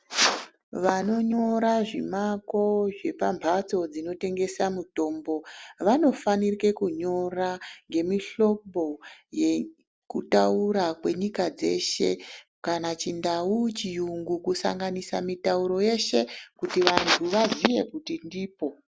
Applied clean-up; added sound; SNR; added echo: none; none; none; none.